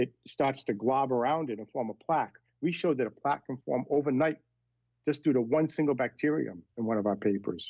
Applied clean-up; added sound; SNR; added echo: none; none; none; none.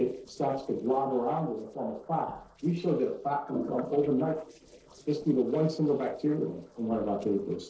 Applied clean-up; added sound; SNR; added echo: neural separator model SepFormer DNS4.